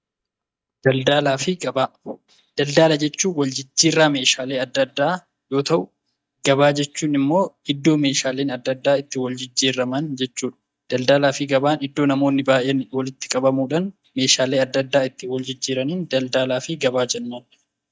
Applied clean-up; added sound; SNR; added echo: neural mask model DeepFilterNet 3.